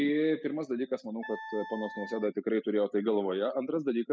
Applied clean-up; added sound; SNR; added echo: classical method spectral subtraction.